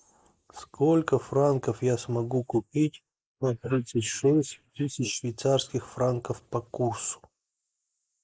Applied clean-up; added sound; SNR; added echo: neural mask model Resemble Enhance denoiser.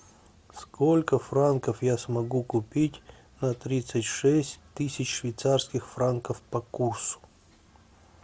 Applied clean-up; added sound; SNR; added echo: none; none; none; none.